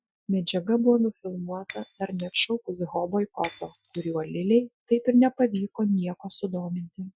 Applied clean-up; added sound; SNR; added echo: classical method Wiener filter.